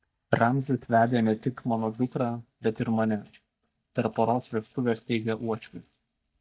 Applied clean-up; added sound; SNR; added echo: neural mask model DeepFilterNet 3.